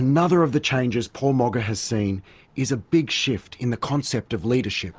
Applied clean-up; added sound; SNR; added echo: none; none; none; none.